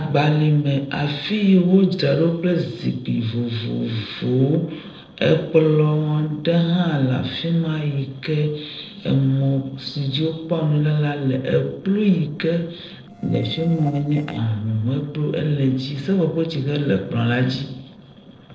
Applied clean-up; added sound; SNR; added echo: neural separator model SepFormer DNS4.